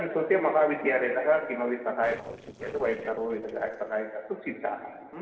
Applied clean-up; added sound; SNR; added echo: neural separator model SepFormer DNS4.